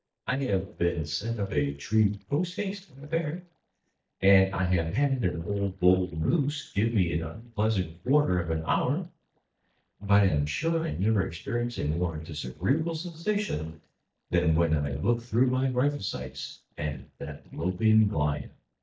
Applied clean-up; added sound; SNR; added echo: neural mask model DeepFilterNet 3.